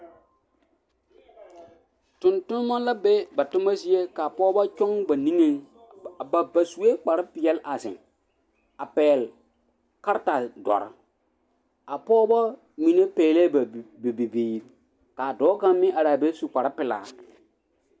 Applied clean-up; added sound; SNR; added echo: none; none; none; none.